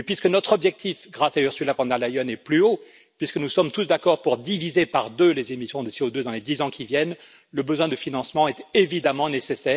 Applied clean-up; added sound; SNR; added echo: none; none; none; none.